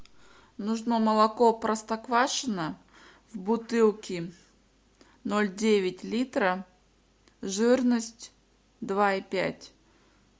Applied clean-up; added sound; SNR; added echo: none; none; none; none.